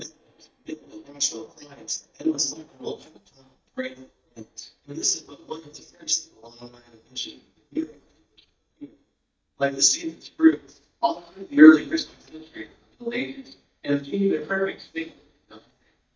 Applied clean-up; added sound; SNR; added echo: neural mask model DeepFilterNet 3.